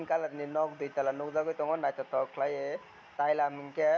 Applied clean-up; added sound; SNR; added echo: none; none; none; none.